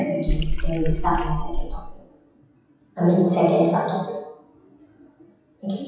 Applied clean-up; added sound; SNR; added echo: classical method WPE with log-MMSE.